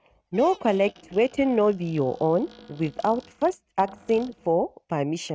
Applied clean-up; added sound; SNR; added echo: neural mask model RNNoise.